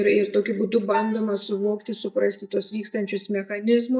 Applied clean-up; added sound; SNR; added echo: neural mask model DeepFilterNet 3.